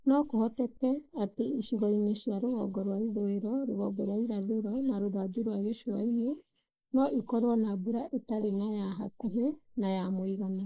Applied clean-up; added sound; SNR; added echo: neural mask model Resemble Enhance denoiser.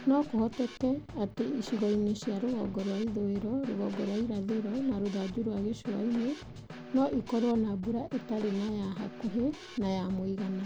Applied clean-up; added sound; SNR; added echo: none; Snare drum / Drum kit; 14 dB; none.